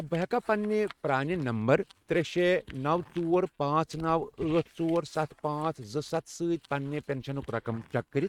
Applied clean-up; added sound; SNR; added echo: neural mask model RNNoise.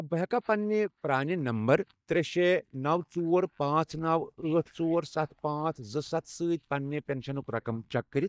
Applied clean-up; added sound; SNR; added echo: neural mask model DeepFilterNet 3.